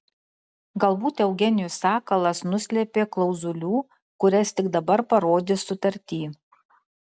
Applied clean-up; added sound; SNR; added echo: none; none; none; none.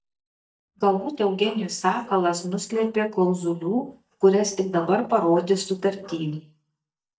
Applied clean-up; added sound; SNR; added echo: neural mask model DeepFilterNet 3.